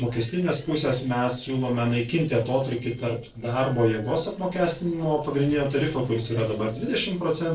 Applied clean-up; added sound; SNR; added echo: neural separator model SepFormer DNS4.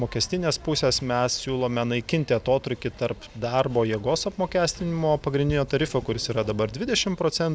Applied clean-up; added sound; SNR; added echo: none; none; none; none.